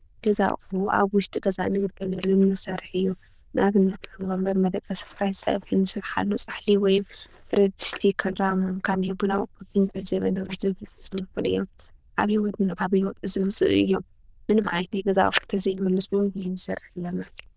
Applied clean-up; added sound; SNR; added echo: neural diffusion model UNIVERSE++.